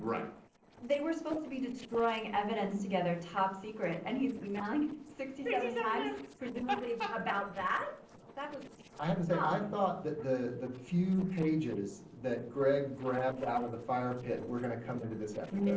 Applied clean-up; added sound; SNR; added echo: neural separator model SepFormer DNS4.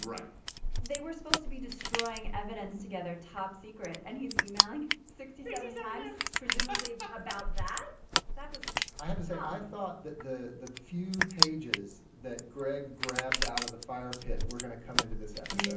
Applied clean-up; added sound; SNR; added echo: none; Crushing; -5 dB; reverberation time 0.6 s.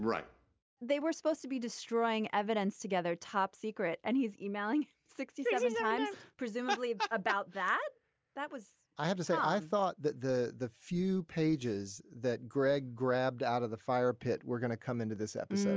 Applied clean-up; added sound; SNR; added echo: none; none; none; none.